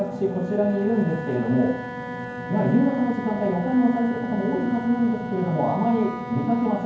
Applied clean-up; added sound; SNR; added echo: none; Wind instrument, woodwind instrument; 11 dB; reverberation time 0.9 s.